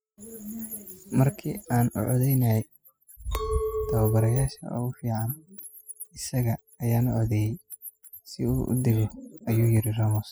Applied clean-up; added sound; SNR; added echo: classical method spectral subtraction.